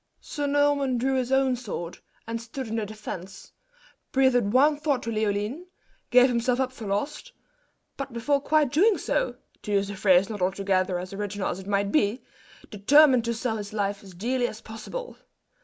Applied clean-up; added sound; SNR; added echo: none; none; none; none.